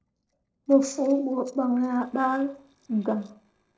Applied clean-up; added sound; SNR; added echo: neural separator model SepFormer DNS4.